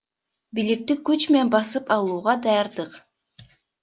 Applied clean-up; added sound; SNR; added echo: none; none; none; none.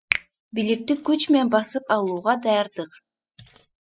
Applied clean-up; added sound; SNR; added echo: classical method spectral subtraction.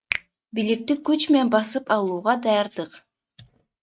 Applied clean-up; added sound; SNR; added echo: neural mask model RNNoise.